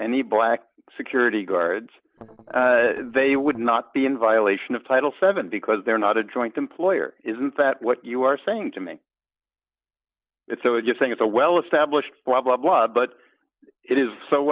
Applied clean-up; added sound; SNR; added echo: neural separator model SepFormer DNS4.